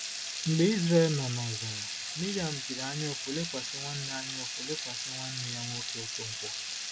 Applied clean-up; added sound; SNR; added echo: none; Water tap, faucet / Liquid; 2 dB; none.